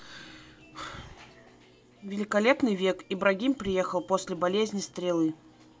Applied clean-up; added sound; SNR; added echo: none; none; none; none.